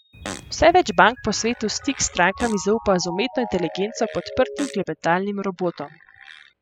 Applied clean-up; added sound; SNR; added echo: classical method spectral subtraction.